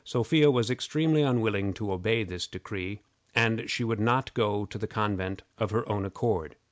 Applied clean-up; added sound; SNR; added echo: none; none; none; none.